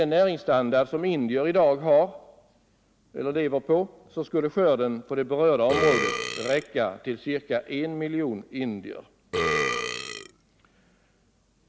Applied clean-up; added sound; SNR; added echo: none; Burping, eructation; 4 dB; none.